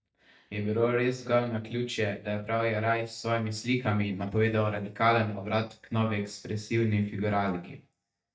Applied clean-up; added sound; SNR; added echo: neural mask model DeepFilterNet 3.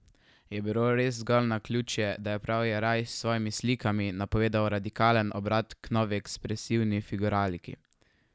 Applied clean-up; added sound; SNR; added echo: none; none; none; none.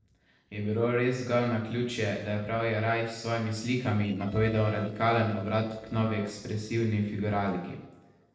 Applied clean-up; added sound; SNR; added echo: neural separator model SepFormer DNS4.